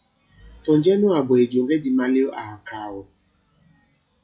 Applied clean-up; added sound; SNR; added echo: classical method WPE with log-MMSE.